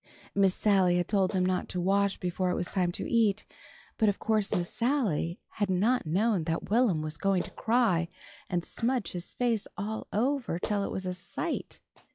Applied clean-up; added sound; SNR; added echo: classical method log-MMSE.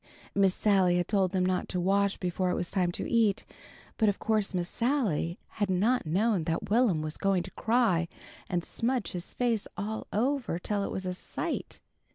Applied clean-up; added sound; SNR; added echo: none; none; none; none.